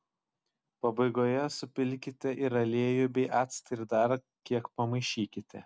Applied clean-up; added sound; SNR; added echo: none; none; none; none.